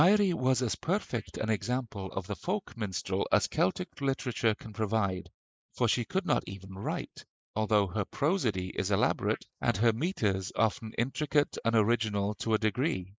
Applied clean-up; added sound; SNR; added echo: neural mask model Resemble Enhance denoiser.